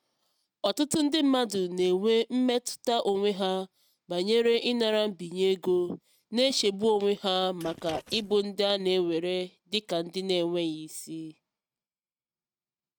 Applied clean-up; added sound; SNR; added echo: neural mask model RNNoise.